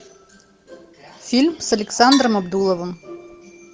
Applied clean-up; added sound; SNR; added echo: none; Percussion; 10 dB; none.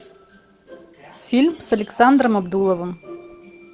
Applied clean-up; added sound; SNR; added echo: none; none; none; none.